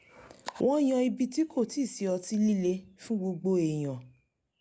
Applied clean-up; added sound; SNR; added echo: none; none; none; none.